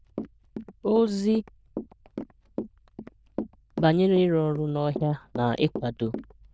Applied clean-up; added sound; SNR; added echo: neural diffusion model UNIVERSE++.